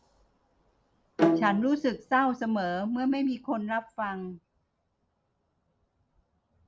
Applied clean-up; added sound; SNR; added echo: none; Bowed string instrument; -2 dB; none.